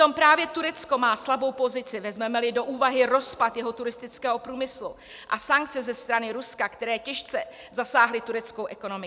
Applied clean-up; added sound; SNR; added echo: none; none; none; none.